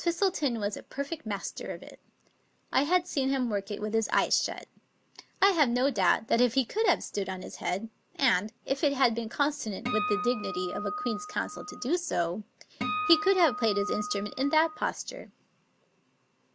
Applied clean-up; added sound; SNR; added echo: none; Acoustic guitar; 6 dB; none.